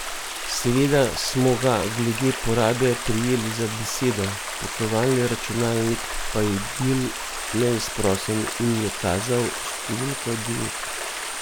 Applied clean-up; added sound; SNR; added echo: none; Stream; 6 dB; none.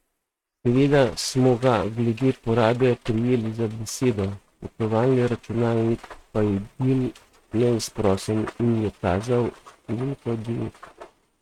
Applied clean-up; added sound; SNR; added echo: neural mask model RNNoise.